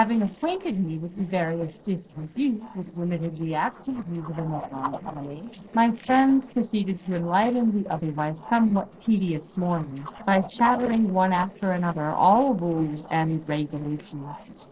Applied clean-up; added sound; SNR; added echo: neural separator model SepFormer DNS4.